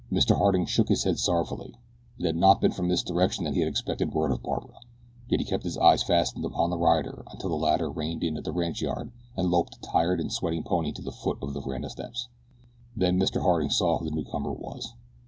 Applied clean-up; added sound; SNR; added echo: none; none; none; none.